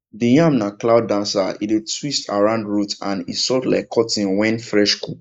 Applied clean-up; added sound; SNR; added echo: neural mask model Resemble Enhance denoiser.